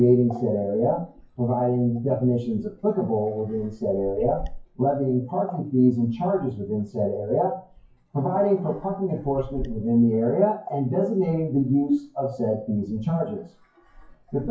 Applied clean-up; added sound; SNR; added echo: classical method WPE with log-MMSE.